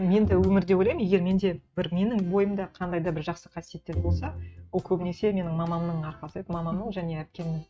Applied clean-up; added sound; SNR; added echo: neural mask model RNNoise.